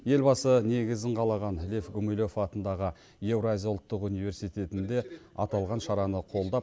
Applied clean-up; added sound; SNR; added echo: none; none; none; none.